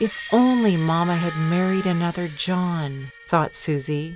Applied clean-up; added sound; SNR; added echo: none; Wind instrument, woodwind instrument + Screech; 15 dB; none.